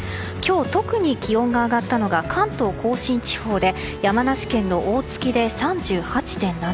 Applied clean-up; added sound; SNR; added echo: none; none; none; none.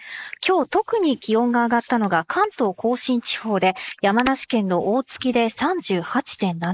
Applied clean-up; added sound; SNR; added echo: neural mask model Resemble Enhance denoiser.